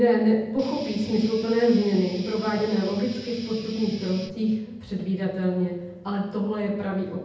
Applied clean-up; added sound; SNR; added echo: none; Guitar; 16 dB; reverberation time 0.8 s.